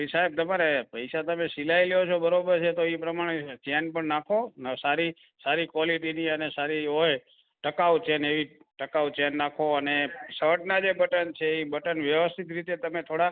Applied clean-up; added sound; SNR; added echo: none; none; none; none.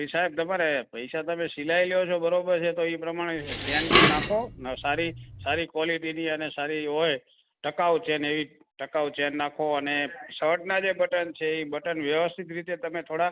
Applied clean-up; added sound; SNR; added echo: none; Dishes, pots, and pans; -2 dB; none.